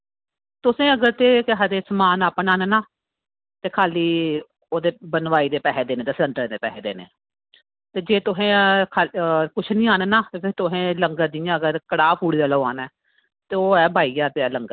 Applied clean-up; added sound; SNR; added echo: none; none; none; none.